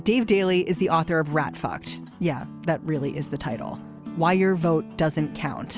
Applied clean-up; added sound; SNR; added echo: none; none; none; none.